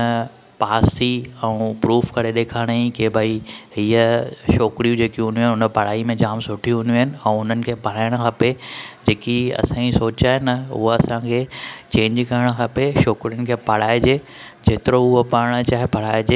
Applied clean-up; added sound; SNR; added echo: none; none; none; none.